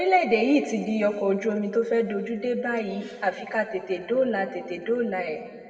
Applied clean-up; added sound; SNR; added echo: none; none; none; reverberation time 1.9 s.